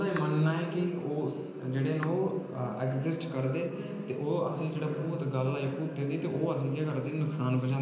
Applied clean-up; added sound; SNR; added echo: none; Raindrop / Drip; 18 dB; reverberation time 0.8 s.